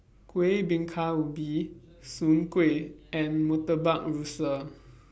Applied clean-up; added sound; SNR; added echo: none; none; none; none.